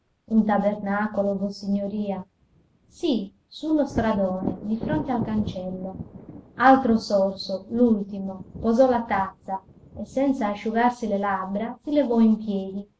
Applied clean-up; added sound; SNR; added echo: none; Thunder; 15 dB; none.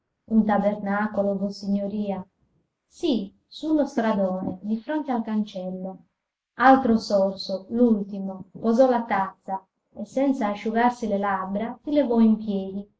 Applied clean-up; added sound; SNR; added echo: neural mask model Resemble Enhance denoiser.